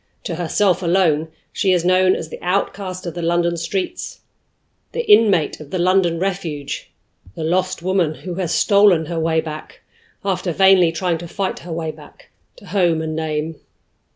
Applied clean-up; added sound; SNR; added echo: none; none; none; none.